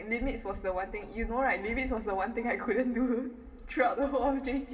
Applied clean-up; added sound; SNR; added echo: none; none; none; reverberation time 1.1 s.